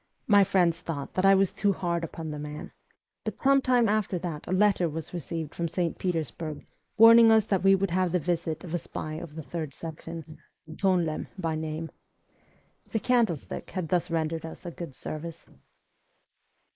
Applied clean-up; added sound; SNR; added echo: neural mask model Resemble Enhance denoiser.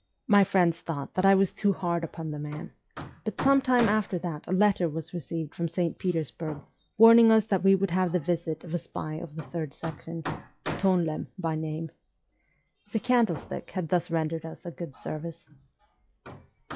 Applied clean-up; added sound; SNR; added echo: classical method log-MMSE.